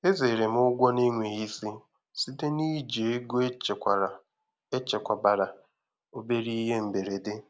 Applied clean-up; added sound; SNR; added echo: none; none; none; none.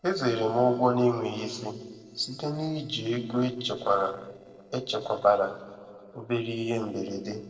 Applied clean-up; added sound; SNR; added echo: neural separator model SepFormer DNS4.